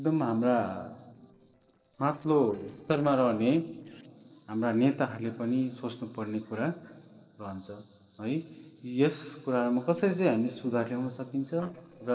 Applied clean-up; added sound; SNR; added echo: neural separator model SepFormer DNS4.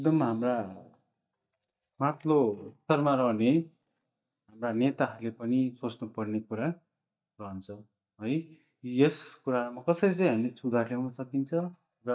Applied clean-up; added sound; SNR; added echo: neural mask model DeepFilterNet 3.